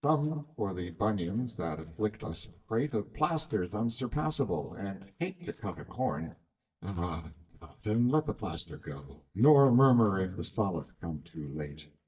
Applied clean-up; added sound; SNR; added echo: neural mask model DeepFilterNet 3.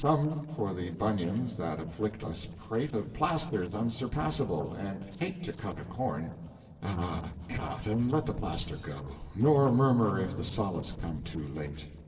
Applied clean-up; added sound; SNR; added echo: neural separator model SepFormer DNS4.